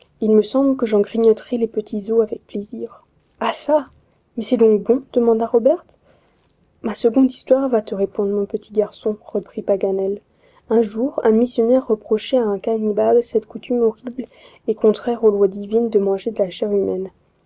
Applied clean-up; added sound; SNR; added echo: none; none; none; none.